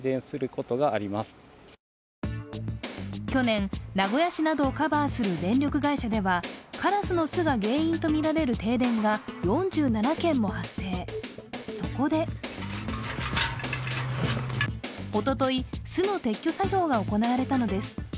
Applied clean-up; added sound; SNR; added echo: none; none; none; none.